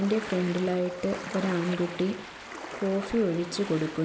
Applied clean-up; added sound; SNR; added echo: none; Ocean; 11 dB; none.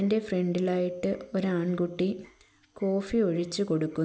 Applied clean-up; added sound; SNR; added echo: none; none; none; none.